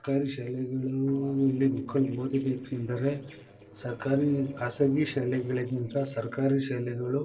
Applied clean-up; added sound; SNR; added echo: neural separator model SepFormer DNS4.